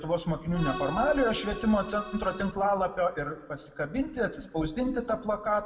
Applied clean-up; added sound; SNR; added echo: none; Accordion; 9 dB; reverberation time 1.1 s.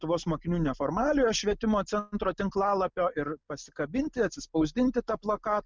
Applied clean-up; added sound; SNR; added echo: none; none; none; none.